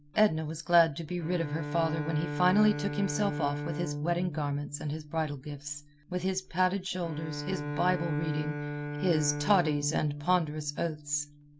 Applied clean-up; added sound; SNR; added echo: none; Bowed string instrument; 7 dB; none.